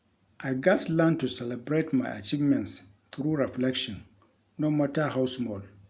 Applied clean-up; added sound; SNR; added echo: none; none; none; none.